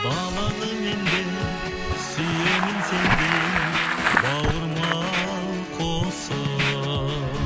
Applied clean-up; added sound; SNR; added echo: none; Bicycle + Scratching (performance technique); 1 dB; none.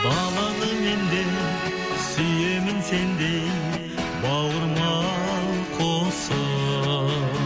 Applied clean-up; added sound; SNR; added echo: none; none; none; none.